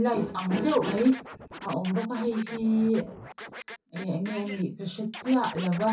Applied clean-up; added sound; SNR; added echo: none; Scratching (performance technique); 15 dB; reverberation time 0.3 s.